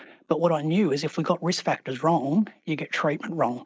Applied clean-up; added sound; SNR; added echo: neural mask model Resemble Enhance denoiser.